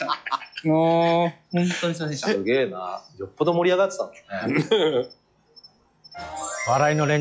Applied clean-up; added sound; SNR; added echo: classical method log-MMSE.